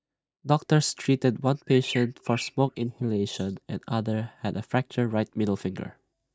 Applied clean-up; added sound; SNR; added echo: neural mask model DeepFilterNet 3.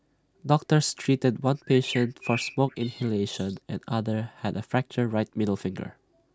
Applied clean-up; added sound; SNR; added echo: none; Bird; 13 dB; none.